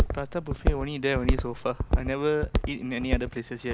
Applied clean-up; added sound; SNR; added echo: none; Walk, footsteps; -2 dB; none.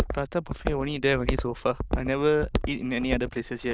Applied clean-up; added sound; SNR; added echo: neural diffusion model UNIVERSE++.